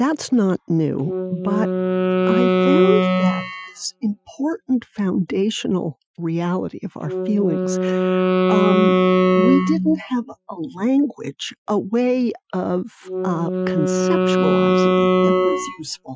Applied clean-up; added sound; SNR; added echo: classical method Wiener filter.